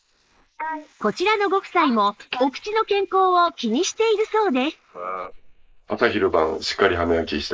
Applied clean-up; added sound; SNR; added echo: neural mask model Resemble Enhance denoiser.